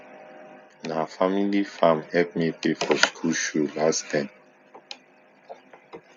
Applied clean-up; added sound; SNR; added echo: none; none; none; none.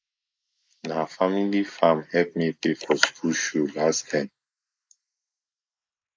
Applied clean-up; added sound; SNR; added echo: neural mask model Resemble Enhance denoiser.